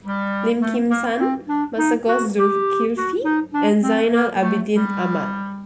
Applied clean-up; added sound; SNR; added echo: none; Wind instrument, woodwind instrument; 1 dB; none.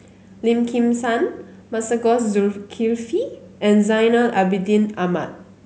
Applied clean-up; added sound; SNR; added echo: none; none; none; none.